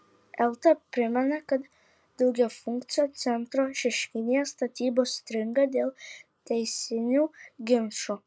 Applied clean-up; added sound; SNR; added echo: none; none; none; none.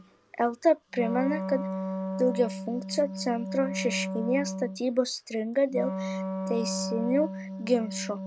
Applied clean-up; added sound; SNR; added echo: none; Wind instrument, woodwind instrument; 6 dB; none.